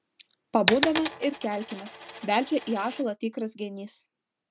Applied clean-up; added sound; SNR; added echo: none; Coin (dropping); 4 dB; none.